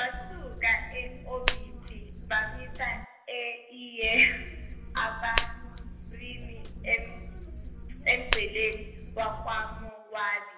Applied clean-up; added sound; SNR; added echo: none; Hands; 4 dB; reverberation time 0.8 s.